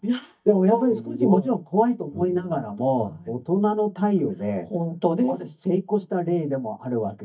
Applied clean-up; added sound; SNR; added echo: neural mask model DeepFilterNet 3.